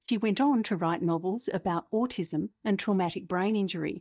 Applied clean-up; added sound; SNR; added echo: neural mask model DeepFilterNet 3.